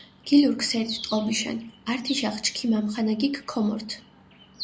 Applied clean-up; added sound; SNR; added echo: none; Bird; 17 dB; none.